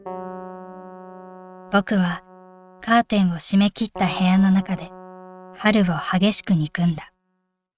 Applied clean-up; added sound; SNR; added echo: neural mask model RNNoise.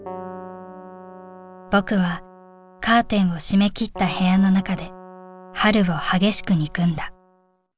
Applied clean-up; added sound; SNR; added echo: none; Keyboard (musical); 18 dB; none.